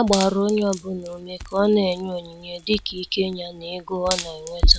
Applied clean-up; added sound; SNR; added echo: none; Wood + Crackle; 5 dB; none.